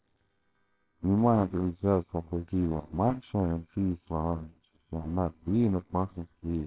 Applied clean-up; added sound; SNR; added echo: neural separator model SepFormer WHAMR!.